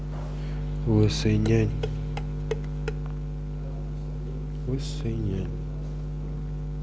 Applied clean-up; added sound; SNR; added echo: none; Dishes, pots, and pans; 12 dB; none.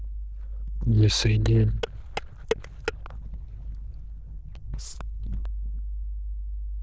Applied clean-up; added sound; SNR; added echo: neural diffusion model UNIVERSE++.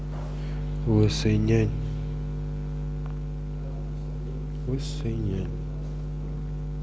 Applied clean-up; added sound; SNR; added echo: none; none; none; none.